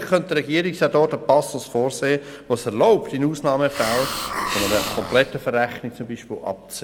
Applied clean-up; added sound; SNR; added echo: none; Hiss; 8 dB; none.